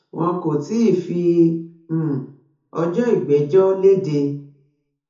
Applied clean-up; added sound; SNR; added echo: none; none; none; reverberation time 0.6 s.